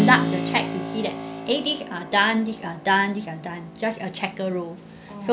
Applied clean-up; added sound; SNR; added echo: none; Keyboard (musical); 7 dB; none.